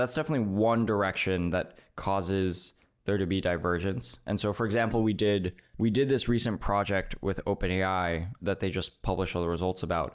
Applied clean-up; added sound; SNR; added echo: neural mask model DeepFilterNet 3.